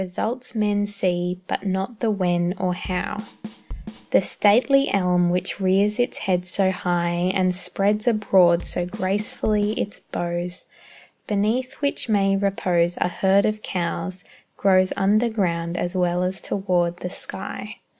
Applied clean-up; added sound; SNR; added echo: none; Bass drum / Snare drum / Drum kit; 14 dB; none.